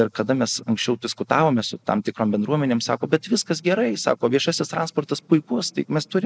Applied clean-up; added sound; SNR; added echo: none; none; none; none.